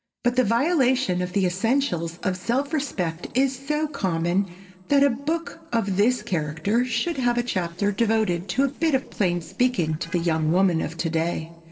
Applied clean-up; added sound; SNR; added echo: neural separator model SepFormer DNS4.